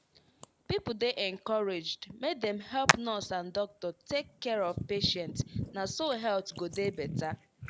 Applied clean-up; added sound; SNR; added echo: none; Hands; 4 dB; none.